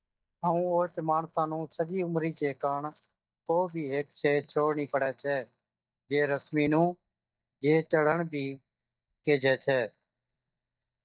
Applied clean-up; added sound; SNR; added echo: neural mask model DeepFilterNet 3.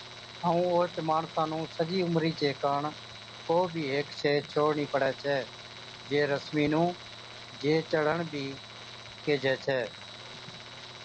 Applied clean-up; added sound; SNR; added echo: none; Tools; 15 dB; none.